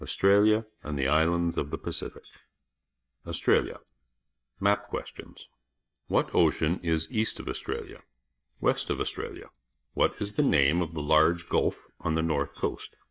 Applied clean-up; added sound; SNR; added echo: neural mask model DeepFilterNet 3.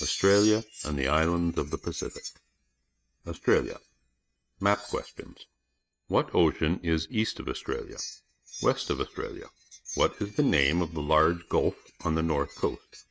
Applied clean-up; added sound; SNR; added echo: neural mask model RNNoise.